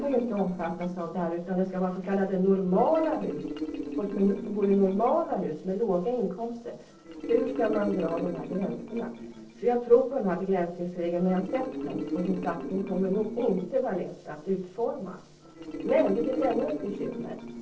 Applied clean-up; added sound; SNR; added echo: neural separator model SepFormer DNS4.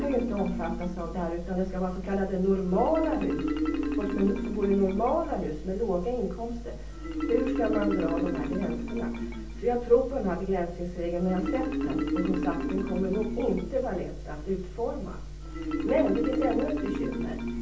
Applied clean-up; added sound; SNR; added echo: none; Marimba, xylophone; 4 dB; reverberation time 0.4 s.